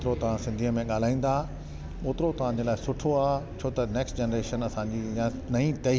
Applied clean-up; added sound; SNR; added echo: none; none; none; none.